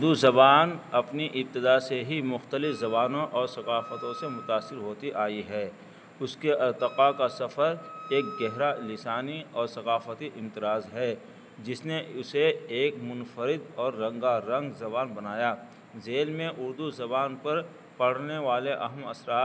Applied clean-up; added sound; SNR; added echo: none; Wind instrument, woodwind instrument; 17 dB; none.